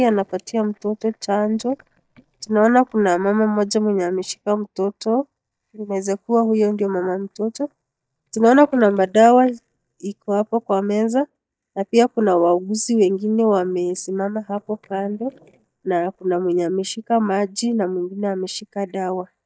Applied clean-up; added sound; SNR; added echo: neural mask model DeepFilterNet 3.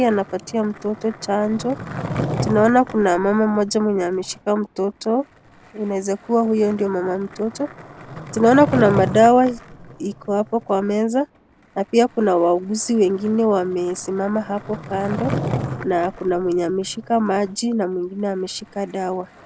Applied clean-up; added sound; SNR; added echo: none; Skateboard; 12 dB; none.